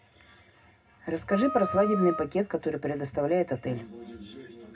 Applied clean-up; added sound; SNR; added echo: none; Wind instrument, woodwind instrument; 7 dB; reverberation time 0.2 s.